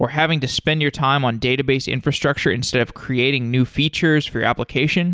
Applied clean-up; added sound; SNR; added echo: none; none; none; none.